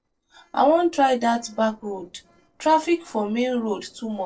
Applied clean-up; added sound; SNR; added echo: neural separator model SepFormer DNS4.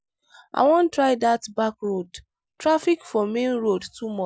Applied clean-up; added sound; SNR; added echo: none; none; none; none.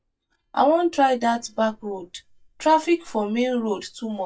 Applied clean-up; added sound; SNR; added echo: neural mask model DeepFilterNet 3.